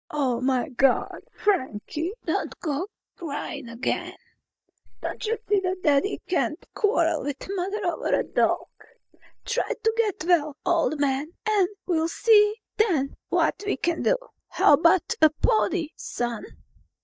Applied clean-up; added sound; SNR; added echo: neural mask model DeepFilterNet 3.